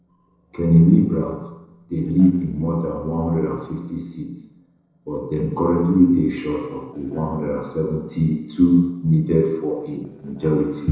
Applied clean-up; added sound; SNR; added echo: neural separator model SepFormer DNS4.